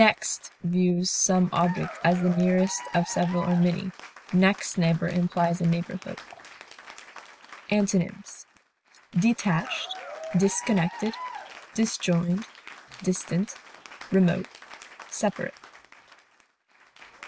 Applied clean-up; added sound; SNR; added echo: none; Applause / Cheering; 16 dB; none.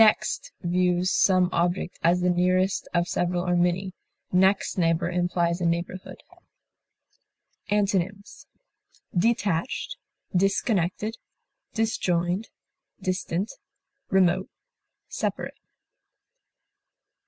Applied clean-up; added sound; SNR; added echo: none; none; none; none.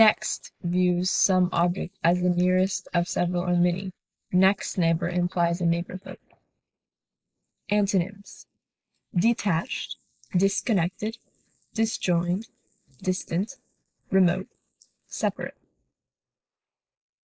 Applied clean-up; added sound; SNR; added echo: neural mask model Resemble Enhance denoiser.